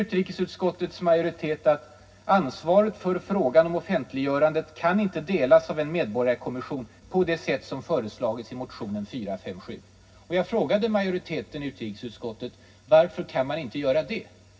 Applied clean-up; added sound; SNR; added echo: none; none; none; reverberation time 0.4 s.